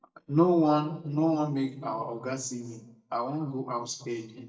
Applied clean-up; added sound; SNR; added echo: neural mask model DeepFilterNet 3.